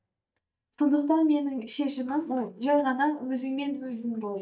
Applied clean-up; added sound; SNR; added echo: neural mask model DeepFilterNet 3.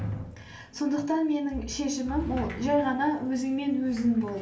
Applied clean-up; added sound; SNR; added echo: none; Sliding door; 13 dB; reverberation time 0.3 s.